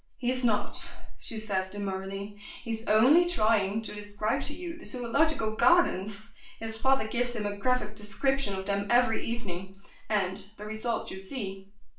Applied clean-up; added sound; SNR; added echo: none; none; none; reverberation time 0.4 s.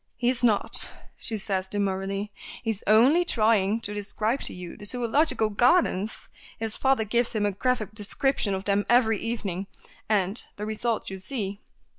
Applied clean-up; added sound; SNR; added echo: none; none; none; none.